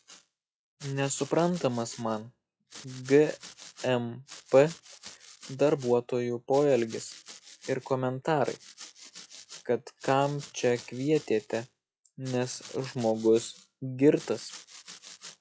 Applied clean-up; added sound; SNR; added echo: classical method log-MMSE.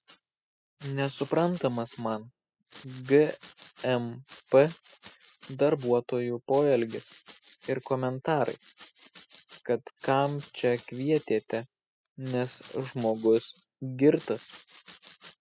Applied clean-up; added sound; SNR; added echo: classical method spectral subtraction.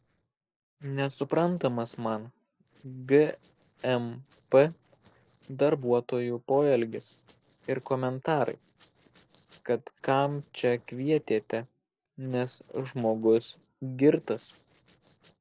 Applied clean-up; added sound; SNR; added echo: neural separator model SepFormer DNS4.